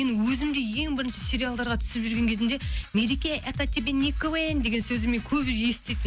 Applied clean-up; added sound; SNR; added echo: none; none; none; none.